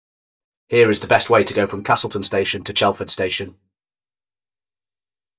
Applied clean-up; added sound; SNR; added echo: neural mask model DeepFilterNet 3.